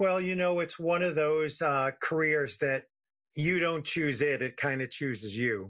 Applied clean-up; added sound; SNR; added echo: none; none; none; none.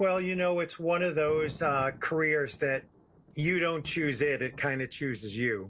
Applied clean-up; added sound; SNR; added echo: none; Thunder; 20 dB; none.